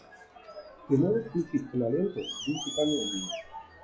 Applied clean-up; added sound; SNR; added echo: classical method log-MMSE.